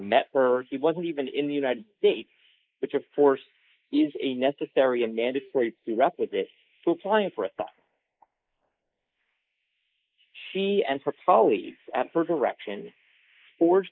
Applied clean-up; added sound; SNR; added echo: neural mask model Resemble Enhance denoiser.